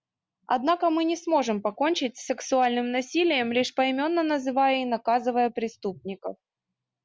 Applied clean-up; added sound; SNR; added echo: none; none; none; none.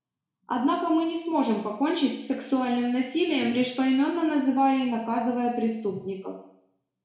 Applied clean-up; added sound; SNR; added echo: none; none; none; reverberation time 0.6 s.